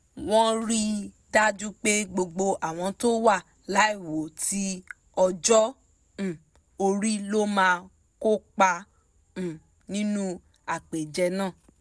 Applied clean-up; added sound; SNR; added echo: none; none; none; none.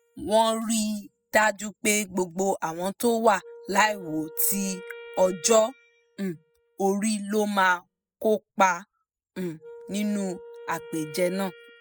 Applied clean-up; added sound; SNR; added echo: classical method spectral subtraction.